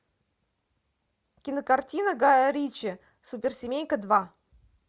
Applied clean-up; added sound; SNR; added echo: none; none; none; none.